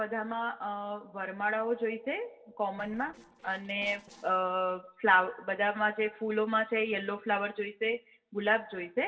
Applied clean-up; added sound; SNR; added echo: neural separator model SepFormer DNS4.